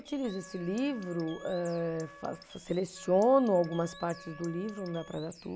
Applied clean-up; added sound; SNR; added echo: none; Wind instrument, woodwind instrument + Bird; 19 dB; none.